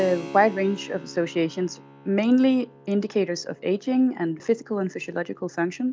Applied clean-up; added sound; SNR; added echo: none; Keyboard (musical); 19 dB; none.